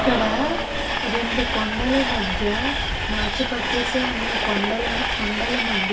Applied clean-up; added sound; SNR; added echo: none; Train; -2 dB; reverberation time 0.2 s.